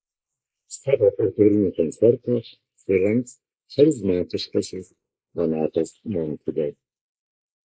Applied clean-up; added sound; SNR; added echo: neural mask model Resemble Enhance denoiser.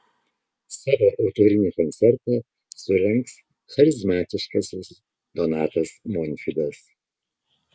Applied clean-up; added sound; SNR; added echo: none; none; none; none.